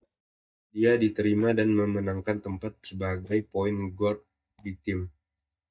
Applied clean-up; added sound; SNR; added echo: neural mask model DeepFilterNet 3.